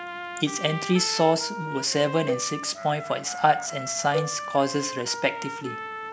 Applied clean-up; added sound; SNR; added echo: none; Trumpet + Cowbell; 8 dB; none.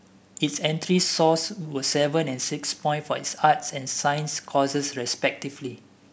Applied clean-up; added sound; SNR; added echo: none; none; none; none.